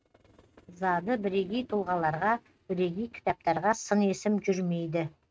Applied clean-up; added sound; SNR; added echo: neural mask model RNNoise.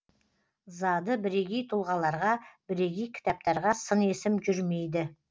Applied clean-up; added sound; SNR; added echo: none; none; none; none.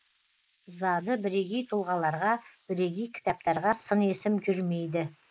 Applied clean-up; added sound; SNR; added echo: neural mask model Resemble Enhance denoiser.